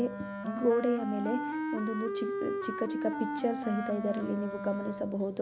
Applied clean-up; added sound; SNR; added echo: none; Wind instrument, woodwind instrument; 4 dB; none.